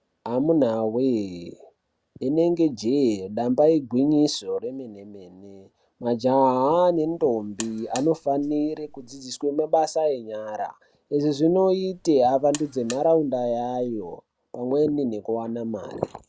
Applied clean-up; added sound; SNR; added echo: none; Alarm; 20 dB; none.